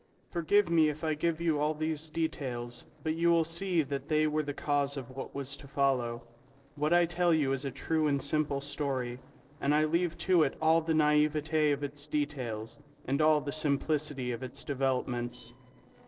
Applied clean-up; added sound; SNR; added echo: neural separator model SepFormer DNS4.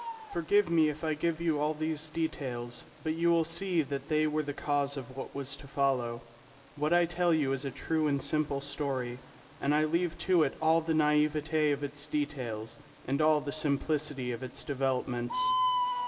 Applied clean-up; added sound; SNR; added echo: none; Bird; 11 dB; reverberation time 2.2 s.